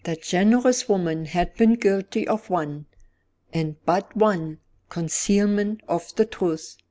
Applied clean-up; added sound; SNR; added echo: none; none; none; none.